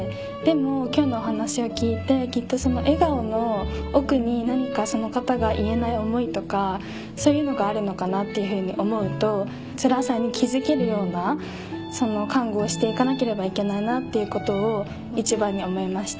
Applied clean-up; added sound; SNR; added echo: none; none; none; none.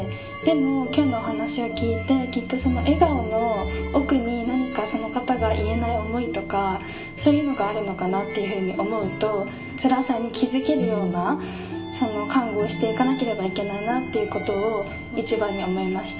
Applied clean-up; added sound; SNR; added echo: none; Organ; 17 dB; reverberation time 0.6 s.